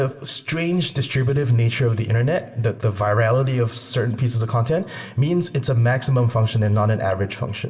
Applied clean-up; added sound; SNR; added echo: none; none; none; reverberation time 1.8 s.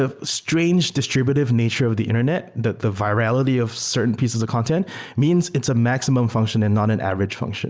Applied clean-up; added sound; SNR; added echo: none; none; none; none.